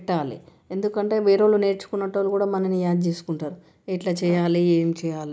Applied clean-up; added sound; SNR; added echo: none; none; none; none.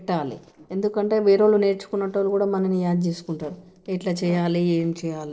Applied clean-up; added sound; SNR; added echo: neural separator model SepFormer DNS4.